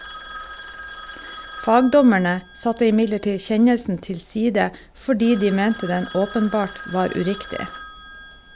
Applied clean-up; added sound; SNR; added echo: none; Telephone; 17 dB; none.